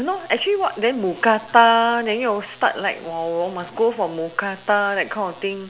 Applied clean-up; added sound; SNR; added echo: none; none; none; none.